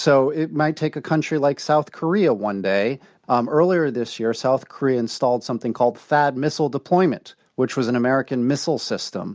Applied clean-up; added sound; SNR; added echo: none; none; none; none.